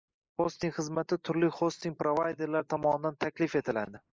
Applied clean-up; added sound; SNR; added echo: neural mask model Resemble Enhance denoiser.